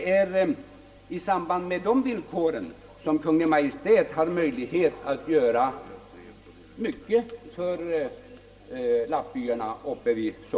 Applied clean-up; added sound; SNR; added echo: none; none; none; reverberation time 0.5 s.